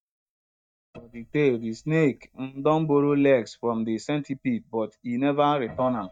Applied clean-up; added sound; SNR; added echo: neural mask model DeepFilterNet 3.